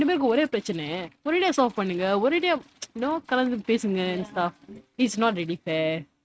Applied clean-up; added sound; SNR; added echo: neural mask model RNNoise.